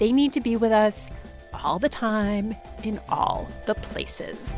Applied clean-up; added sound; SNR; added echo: none; none; none; none.